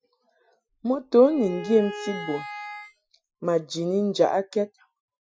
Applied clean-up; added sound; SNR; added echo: classical method Wiener filter.